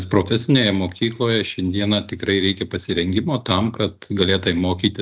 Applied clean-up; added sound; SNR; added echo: none; none; none; none.